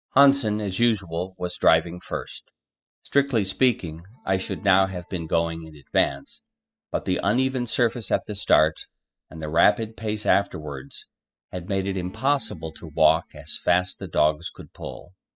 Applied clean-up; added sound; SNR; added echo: classical method spectral subtraction.